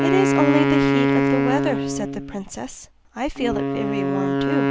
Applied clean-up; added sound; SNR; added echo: none; Wind instrument, woodwind instrument; -5 dB; none.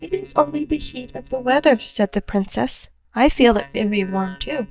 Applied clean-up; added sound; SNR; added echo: neural mask model DeepFilterNet 3.